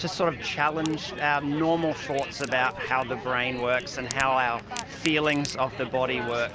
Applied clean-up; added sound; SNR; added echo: none; Crack; 19 dB; none.